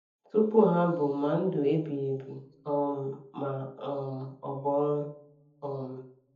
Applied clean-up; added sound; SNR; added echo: none; none; none; reverberation time 0.7 s.